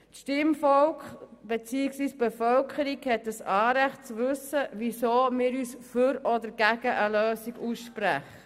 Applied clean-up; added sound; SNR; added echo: none; none; none; none.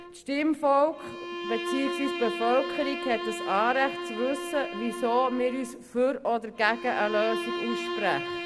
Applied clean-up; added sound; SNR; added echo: none; Bowed string instrument; 7 dB; none.